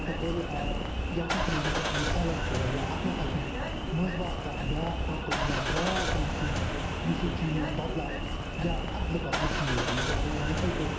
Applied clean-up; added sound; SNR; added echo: none; Engine starting / Car; -3 dB; reverberation time 1.1 s.